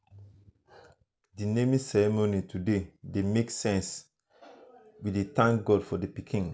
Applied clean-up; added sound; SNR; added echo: none; none; none; none.